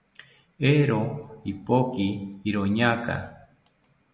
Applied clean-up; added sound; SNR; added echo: none; none; none; none.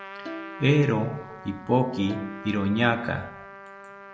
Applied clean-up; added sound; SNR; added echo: none; Trumpet + Bowed string instrument; 14 dB; none.